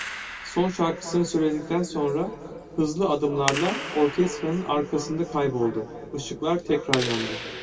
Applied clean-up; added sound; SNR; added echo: none; Clapping; 11 dB; reverberation time 2.4 s.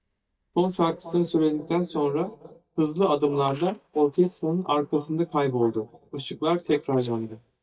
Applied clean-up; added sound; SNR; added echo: neural mask model DeepFilterNet 3.